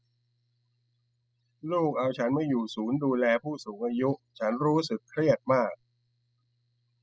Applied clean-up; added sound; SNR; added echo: classical method spectral subtraction.